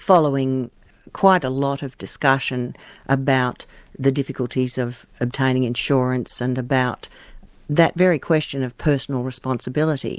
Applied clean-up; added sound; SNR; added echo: none; none; none; none.